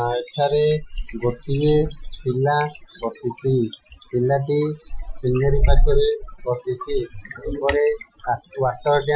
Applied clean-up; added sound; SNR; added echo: classical method Wiener filter.